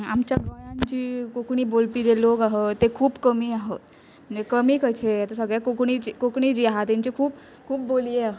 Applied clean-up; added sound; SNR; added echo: none; none; none; none.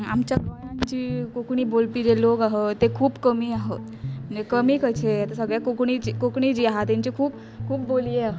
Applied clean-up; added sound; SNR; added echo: none; Guitar; 11 dB; none.